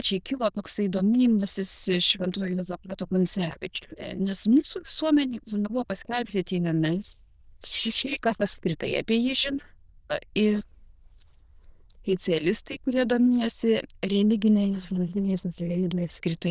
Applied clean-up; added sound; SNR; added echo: neural diffusion model UNIVERSE++.